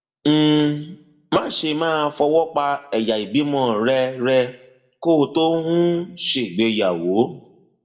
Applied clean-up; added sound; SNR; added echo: none; none; none; reverberation time 0.5 s.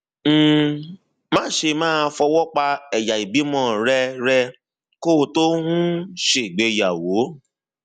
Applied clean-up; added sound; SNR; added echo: none; none; none; none.